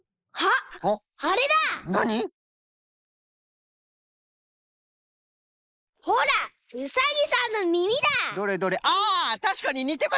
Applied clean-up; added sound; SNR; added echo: neural mask model Resemble Enhance denoiser.